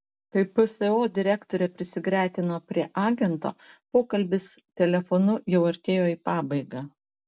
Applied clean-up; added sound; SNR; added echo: none; none; none; none.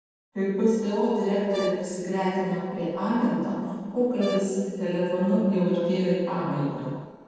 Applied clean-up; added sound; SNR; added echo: neural separator model SepFormer DNS4.